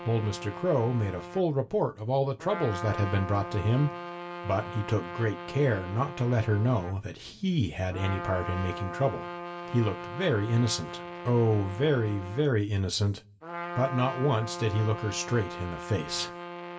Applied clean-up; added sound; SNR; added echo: none; Trumpet; 11 dB; reverberation time 0.2 s.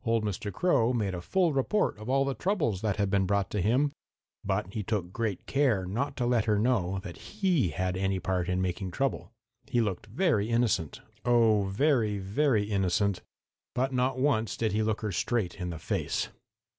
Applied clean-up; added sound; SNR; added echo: none; none; none; none.